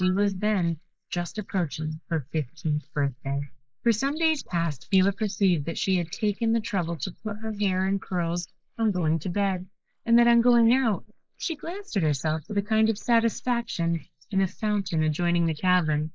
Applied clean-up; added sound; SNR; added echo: neural mask model Resemble Enhance denoiser.